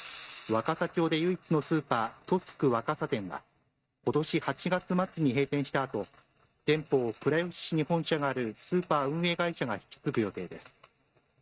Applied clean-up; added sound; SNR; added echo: neural mask model RNNoise.